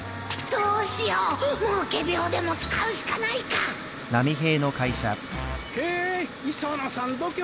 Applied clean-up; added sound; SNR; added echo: none; Mechanical fan; 11 dB; none.